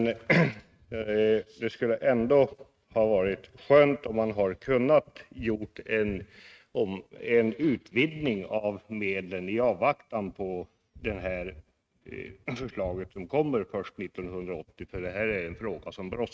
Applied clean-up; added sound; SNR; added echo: neural mask model RNNoise.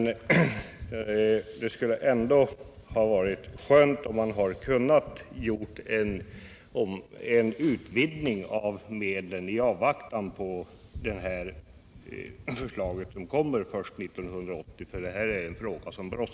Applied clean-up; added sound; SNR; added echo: none; Gunshot, gunfire; 19 dB; none.